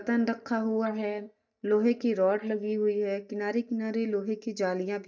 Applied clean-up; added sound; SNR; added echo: neural mask model DeepFilterNet 3.